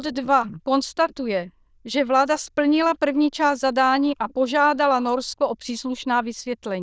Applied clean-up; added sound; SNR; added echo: neural diffusion model UNIVERSE++.